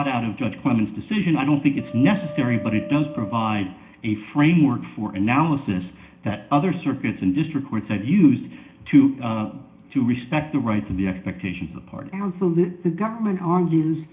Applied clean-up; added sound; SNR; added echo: none; Wind instrument, woodwind instrument; 16 dB; reverberation time 0.4 s.